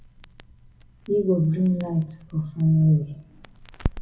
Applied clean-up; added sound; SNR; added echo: none; Crackle; 13 dB; reverberation time 0.4 s.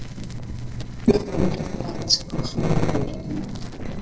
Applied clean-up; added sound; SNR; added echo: neural separator model SepFormer DNS4.